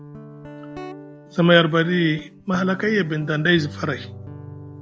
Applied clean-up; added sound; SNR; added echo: none; Guitar; 16 dB; none.